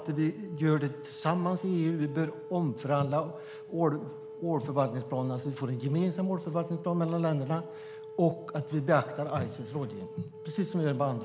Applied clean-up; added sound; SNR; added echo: none; Wind instrument, woodwind instrument; 14 dB; none.